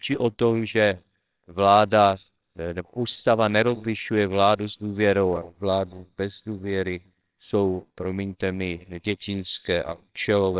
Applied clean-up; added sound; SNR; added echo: neural separator model SepFormer WHAMR!.